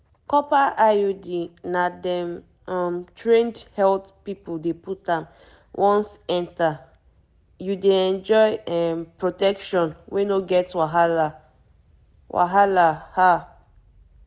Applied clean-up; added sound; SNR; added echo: none; none; none; none.